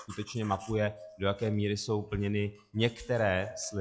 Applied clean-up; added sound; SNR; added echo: classical method log-MMSE.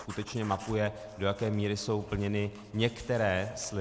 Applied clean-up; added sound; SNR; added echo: none; Writing; 20 dB; none.